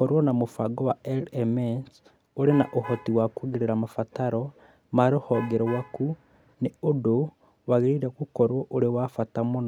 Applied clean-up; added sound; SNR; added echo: none; Alarm / Truck; 17 dB; none.